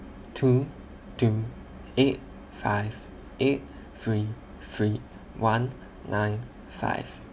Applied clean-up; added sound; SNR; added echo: none; none; none; none.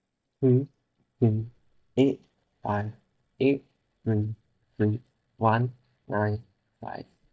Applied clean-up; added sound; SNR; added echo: neural mask model DeepFilterNet 3.